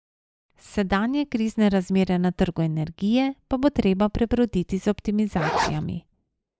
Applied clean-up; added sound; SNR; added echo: neural mask model Resemble Enhance denoiser.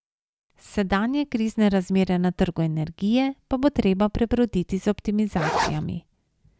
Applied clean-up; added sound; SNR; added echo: none; Zipper (clothing); 2 dB; none.